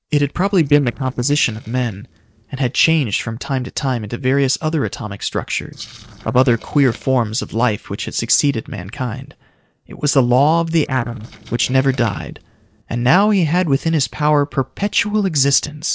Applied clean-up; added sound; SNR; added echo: neural separator model SepFormer DNS4.